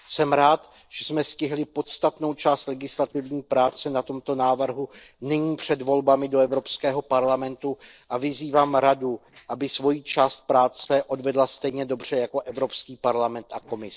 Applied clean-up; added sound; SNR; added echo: neural separator model SepFormer DNS4.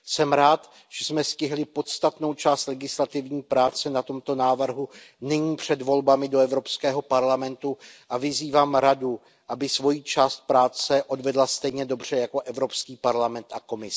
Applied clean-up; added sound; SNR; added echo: none; none; none; none.